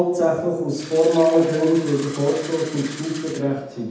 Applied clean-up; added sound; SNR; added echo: none; Fill (with liquid); 17 dB; reverberation time 0.8 s.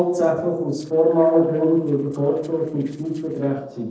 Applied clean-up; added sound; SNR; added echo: neural separator model SepFormer DNS4.